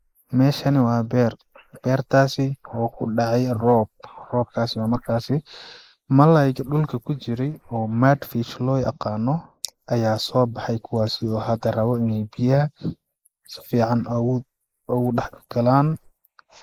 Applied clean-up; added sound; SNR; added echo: neural mask model Resemble Enhance denoiser.